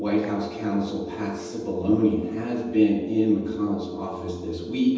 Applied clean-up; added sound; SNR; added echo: none; Telephone; 13 dB; reverberation time 1.1 s.